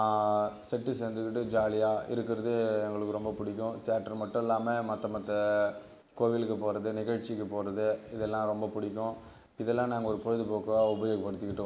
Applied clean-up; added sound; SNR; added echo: none; none; none; none.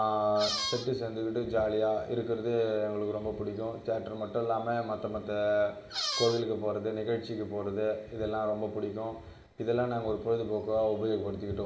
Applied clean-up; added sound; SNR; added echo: none; Squeak; 3 dB; reverberation time 0.5 s.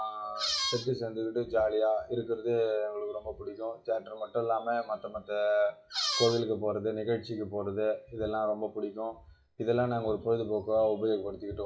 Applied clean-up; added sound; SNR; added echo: classical method WPE with log-MMSE.